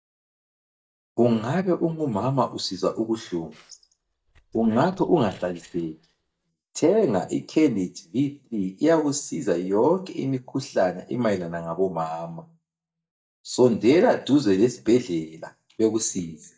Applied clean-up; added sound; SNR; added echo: neural mask model DeepFilterNet 3.